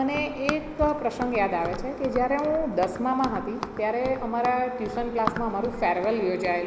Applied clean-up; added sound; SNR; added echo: none; Run; 11 dB; none.